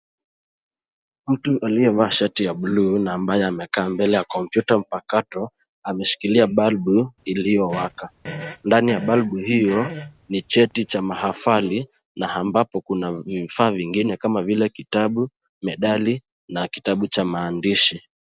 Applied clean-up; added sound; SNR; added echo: none; Fart; 14 dB; none.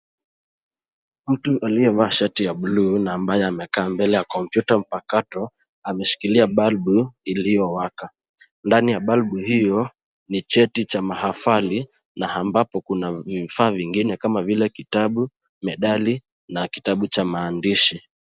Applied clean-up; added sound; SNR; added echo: none; none; none; none.